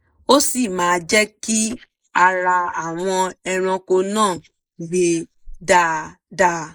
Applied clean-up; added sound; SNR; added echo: neural mask model Resemble Enhance denoiser.